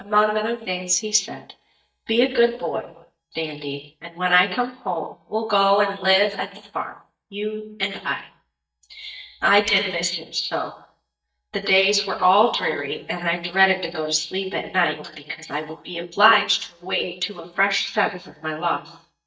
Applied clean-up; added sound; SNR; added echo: neural mask model DeepFilterNet 3.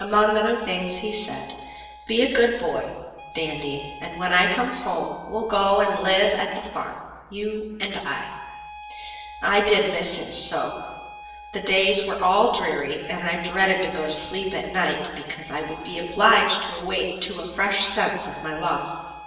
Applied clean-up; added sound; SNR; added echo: none; Wind instrument, woodwind instrument; 18 dB; reverberation time 1.2 s.